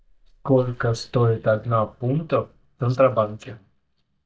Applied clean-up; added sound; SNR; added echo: neural mask model DeepFilterNet 3.